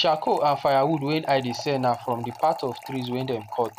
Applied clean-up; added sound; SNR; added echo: none; Fill (with liquid) / Trickle, dribble; 16 dB; none.